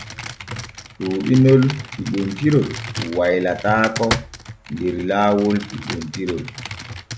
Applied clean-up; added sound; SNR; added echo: none; Computer keyboard; 11 dB; none.